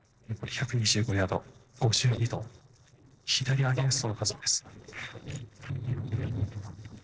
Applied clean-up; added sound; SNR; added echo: neural separator model SepFormer DNS4.